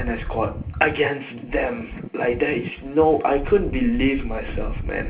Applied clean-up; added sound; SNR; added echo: none; Wind; 7 dB; reverberation time 0.3 s.